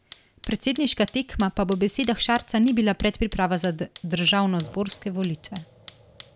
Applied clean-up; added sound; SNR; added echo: none; Fire; 8 dB; none.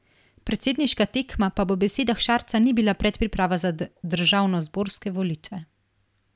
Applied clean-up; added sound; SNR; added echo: none; none; none; none.